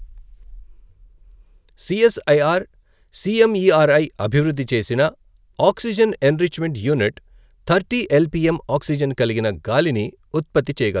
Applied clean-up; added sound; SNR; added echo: none; none; none; none.